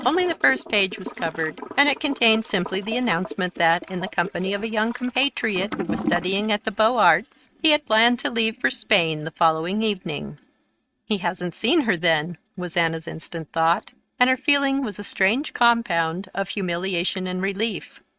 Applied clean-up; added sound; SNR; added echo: neural mask model RNNoise.